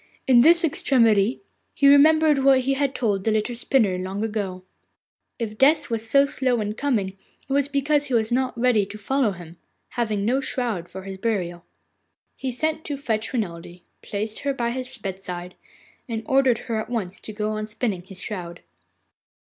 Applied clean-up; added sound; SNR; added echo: none; none; none; none.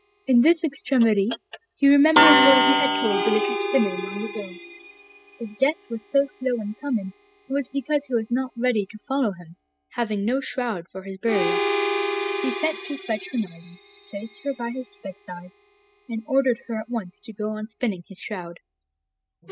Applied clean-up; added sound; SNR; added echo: classical method spectral subtraction.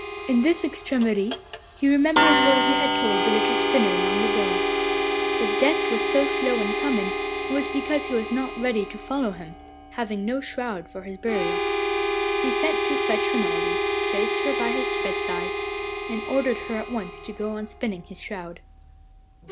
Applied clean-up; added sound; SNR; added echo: none; Clock + Harmonica; -1 dB; none.